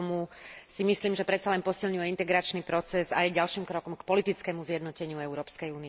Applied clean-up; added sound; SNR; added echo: none; none; none; none.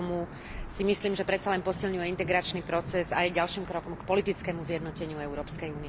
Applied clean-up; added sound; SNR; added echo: none; Thunder / Wind / Rain; 11 dB; none.